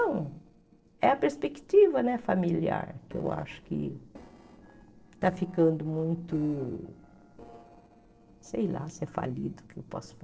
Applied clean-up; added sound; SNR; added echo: neural separator model SepFormer DNS4.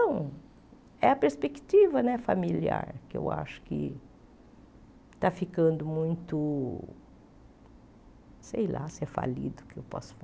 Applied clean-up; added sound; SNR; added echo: none; none; none; none.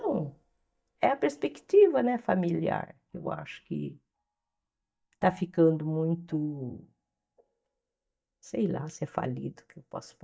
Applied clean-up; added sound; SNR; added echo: neural mask model DeepFilterNet 3.